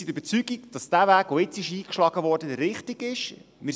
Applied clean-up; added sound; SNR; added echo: none; none; none; none.